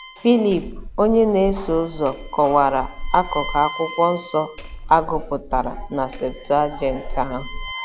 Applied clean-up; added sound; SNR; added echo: none; Hammer + Bowed string instrument; 10 dB; none.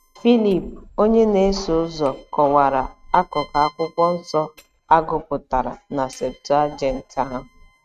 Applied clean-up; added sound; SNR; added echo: neural mask model RNNoise.